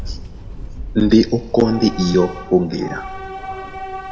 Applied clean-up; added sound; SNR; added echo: none; Subway, metro, underground / Train; 10 dB; reverberation time 1.5 s.